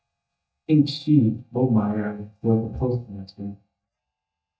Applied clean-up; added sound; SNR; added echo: neural mask model DeepFilterNet 3.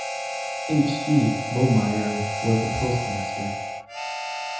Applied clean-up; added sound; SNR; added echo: none; Harmonica; 5 dB; reverberation time 0.8 s.